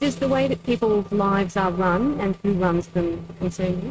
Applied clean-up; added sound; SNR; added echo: neural mask model RNNoise.